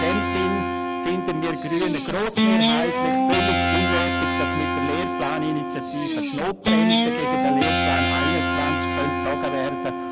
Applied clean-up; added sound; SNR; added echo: none; Guitar; -5 dB; none.